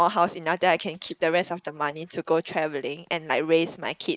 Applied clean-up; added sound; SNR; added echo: neural mask model Resemble Enhance denoiser.